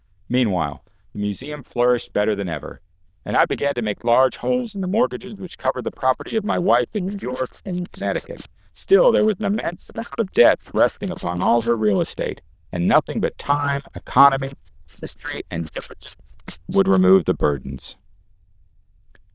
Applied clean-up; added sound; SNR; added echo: neural diffusion model UNIVERSE++.